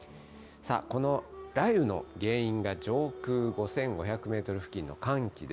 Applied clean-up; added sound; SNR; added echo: none; Applause; 16 dB; none.